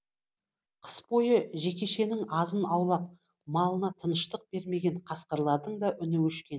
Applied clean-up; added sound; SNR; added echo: none; none; none; none.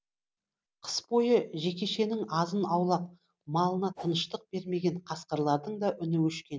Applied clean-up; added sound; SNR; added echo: none; Whoosh, swoosh, swish; 14 dB; none.